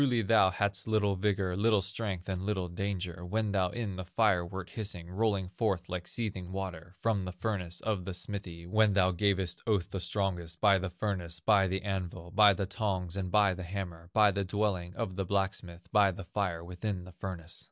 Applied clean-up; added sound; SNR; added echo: none; none; none; none.